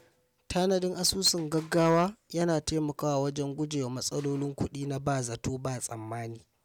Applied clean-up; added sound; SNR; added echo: none; none; none; none.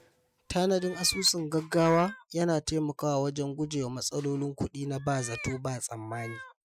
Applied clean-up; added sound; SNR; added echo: classical method Wiener filter.